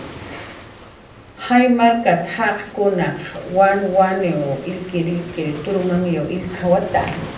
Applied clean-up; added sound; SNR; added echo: none; Waves, surf; 17 dB; reverberation time 0.6 s.